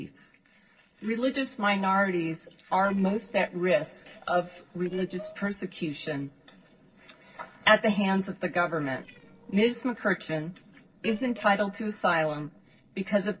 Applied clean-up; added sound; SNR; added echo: neural separator model SepFormer DNS4.